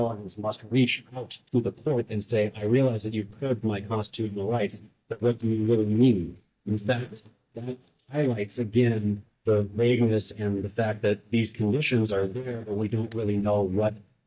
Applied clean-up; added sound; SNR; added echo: neural mask model DeepFilterNet 3.